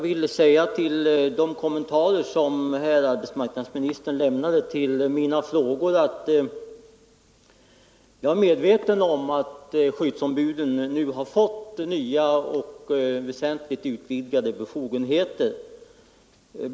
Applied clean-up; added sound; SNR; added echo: none; none; none; none.